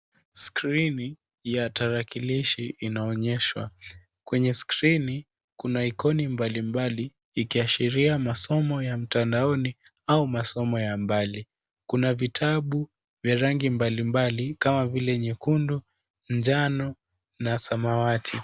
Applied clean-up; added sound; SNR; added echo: none; none; none; none.